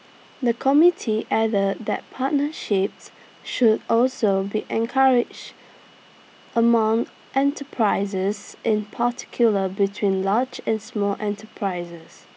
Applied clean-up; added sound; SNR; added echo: none; none; none; none.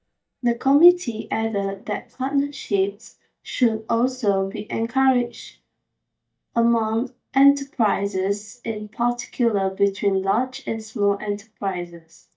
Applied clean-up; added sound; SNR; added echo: neural mask model DeepFilterNet 3.